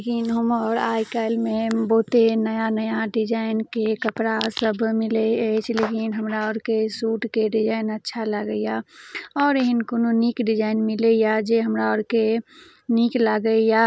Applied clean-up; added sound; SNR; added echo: none; none; none; none.